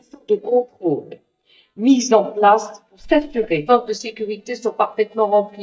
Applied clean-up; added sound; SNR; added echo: neural mask model DeepFilterNet 3.